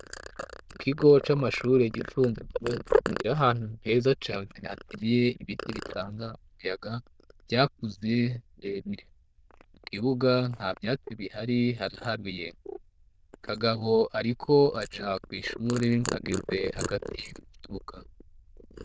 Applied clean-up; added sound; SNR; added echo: neural diffusion model UNIVERSE++.